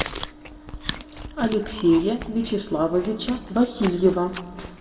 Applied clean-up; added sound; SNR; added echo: none; Chewing, mastication; 12 dB; reverberation time 1.2 s.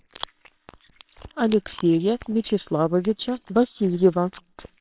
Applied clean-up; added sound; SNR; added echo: neural separator model SepFormer WHAMR!.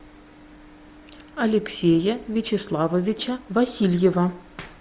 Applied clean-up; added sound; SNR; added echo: none; none; none; none.